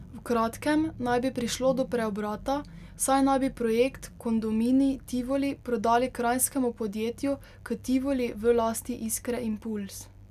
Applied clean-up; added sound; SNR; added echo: none; none; none; none.